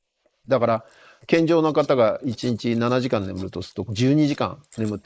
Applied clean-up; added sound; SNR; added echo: neural mask model Resemble Enhance denoiser.